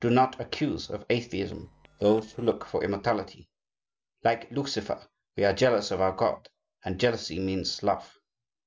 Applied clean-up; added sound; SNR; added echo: neural separator model SepFormer DNS4.